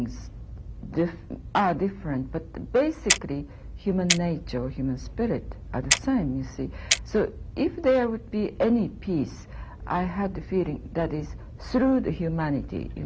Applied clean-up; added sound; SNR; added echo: none; Clock; 3 dB; none.